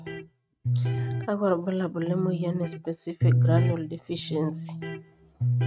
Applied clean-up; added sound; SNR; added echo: neural mask model RNNoise.